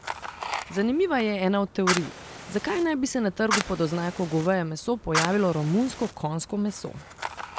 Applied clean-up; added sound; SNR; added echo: none; Fire; 8 dB; none.